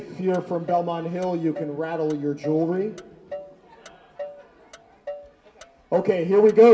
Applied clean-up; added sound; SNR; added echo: none; Motor vehicle (road); 18 dB; reverberation time 0.3 s.